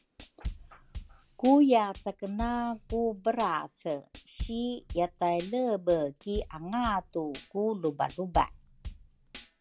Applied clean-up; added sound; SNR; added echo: none; Tambourine / Drum / Drum kit; 14 dB; none.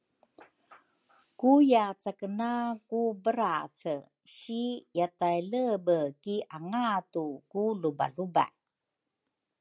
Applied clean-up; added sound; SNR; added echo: none; none; none; none.